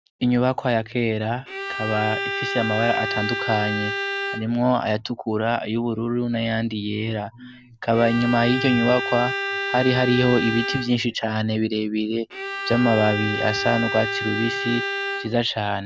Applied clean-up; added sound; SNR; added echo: none; Bowed string instrument; 5 dB; none.